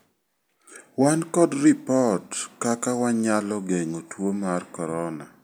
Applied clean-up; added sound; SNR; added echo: none; none; none; none.